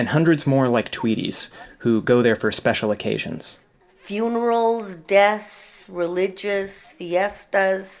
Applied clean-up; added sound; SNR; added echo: none; none; none; reverberation time 0.2 s.